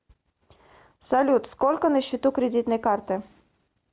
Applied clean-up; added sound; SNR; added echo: none; none; none; none.